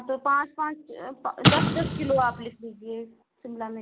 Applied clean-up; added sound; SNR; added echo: none; Explosion; -3 dB; none.